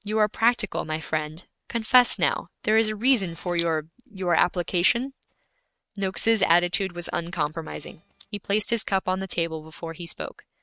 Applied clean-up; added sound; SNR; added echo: neural mask model RNNoise.